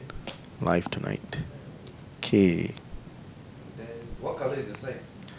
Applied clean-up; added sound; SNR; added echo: none; Thump, thud; 18 dB; none.